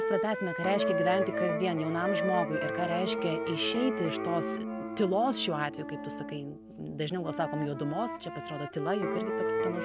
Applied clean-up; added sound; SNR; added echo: none; Wind instrument, woodwind instrument + Electric guitar; 1 dB; none.